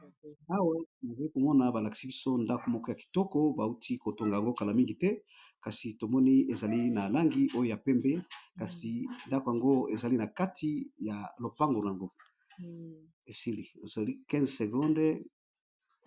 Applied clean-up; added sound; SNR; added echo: none; none; none; none.